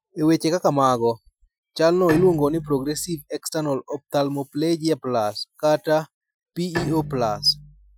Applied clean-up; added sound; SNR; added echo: classical method Wiener filter.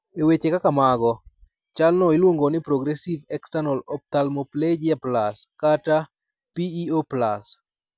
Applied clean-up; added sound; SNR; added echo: none; none; none; none.